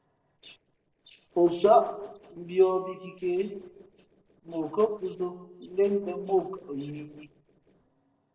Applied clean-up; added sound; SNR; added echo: neural separator model SepFormer DNS4.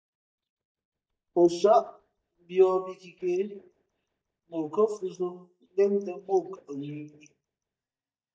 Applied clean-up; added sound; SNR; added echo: neural mask model DeepFilterNet 3.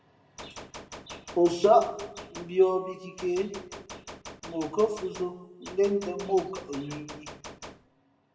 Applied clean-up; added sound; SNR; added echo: none; Gunshot, gunfire; 15 dB; reverberation time 0.8 s.